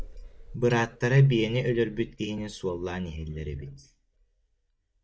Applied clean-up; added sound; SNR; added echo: neural mask model DeepFilterNet 3.